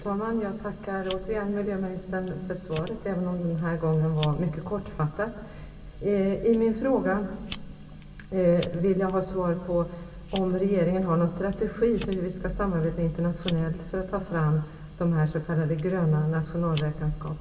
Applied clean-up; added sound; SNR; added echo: none; Fire; 17 dB; reverberation time 2.8 s.